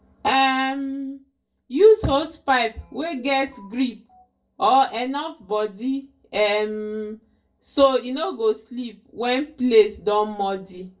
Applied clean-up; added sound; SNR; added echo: none; none; none; reverberation time 0.2 s.